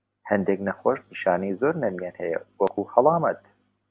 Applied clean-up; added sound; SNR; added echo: none; none; none; none.